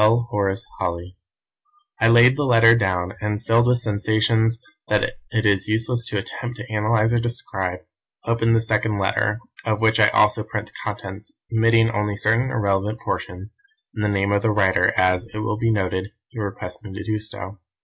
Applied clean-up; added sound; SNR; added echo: none; none; none; none.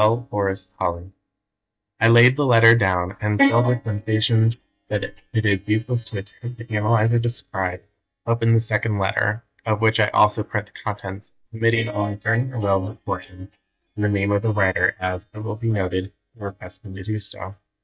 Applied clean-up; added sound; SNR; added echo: neural mask model DeepFilterNet 3.